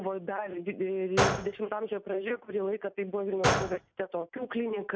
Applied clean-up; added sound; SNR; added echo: none; Gunshot, gunfire; 1 dB; none.